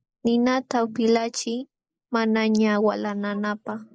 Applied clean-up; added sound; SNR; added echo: neural mask model Resemble Enhance denoiser.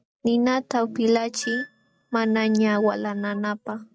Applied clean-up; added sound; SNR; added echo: neural mask model RNNoise.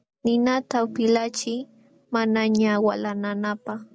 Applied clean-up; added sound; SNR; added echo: none; none; none; none.